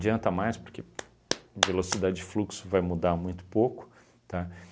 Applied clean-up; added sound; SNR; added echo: none; none; none; none.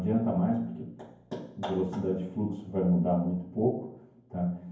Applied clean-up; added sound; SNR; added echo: none; none; none; reverberation time 0.9 s.